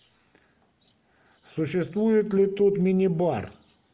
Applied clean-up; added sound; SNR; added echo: none; none; none; none.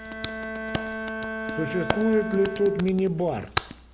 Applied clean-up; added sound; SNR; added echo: none; Bowed string instrument + Hands; 5 dB; none.